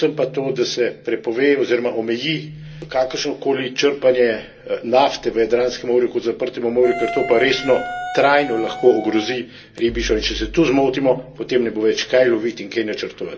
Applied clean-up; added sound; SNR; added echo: none; Wind instrument, woodwind instrument; 9 dB; reverberation time 0.2 s.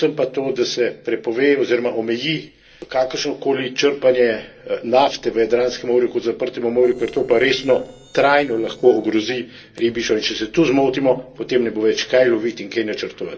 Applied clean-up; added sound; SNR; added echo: neural separator model SepFormer DNS4.